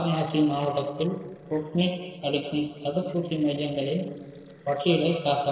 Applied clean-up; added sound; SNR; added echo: neural separator model SepFormer DNS4.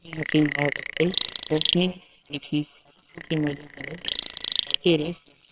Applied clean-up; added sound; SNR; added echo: neural separator model SepFormer WHAMR!.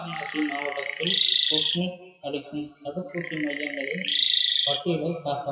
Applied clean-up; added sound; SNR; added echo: classical method WPE with log-MMSE.